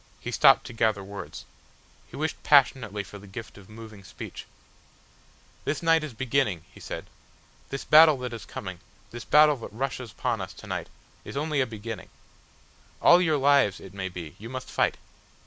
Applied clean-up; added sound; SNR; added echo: none; none; none; none.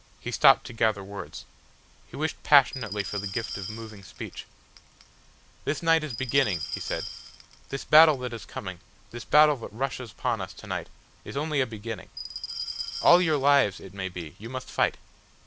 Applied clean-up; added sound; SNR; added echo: none; Glass; 11 dB; none.